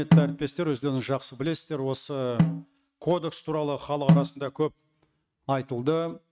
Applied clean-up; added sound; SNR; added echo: neural mask model RNNoise.